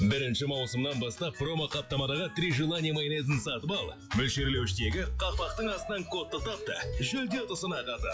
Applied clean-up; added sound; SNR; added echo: classical method log-MMSE.